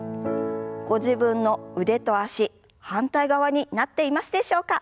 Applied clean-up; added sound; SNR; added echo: none; none; none; none.